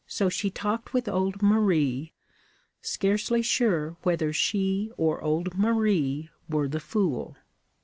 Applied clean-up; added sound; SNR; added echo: none; none; none; none.